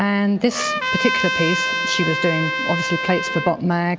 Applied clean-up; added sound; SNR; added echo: none; Trumpet; 2 dB; none.